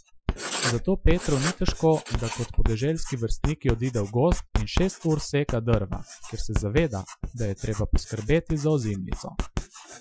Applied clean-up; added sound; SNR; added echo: classical method Wiener filter.